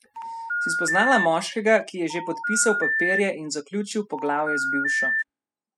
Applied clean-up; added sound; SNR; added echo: classical method spectral subtraction.